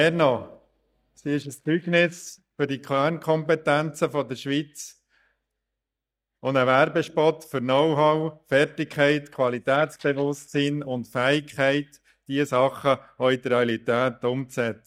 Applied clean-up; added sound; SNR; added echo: neural mask model DeepFilterNet 3.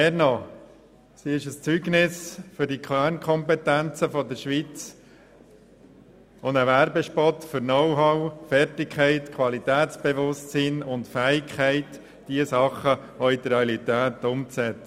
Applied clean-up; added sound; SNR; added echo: none; none; none; none.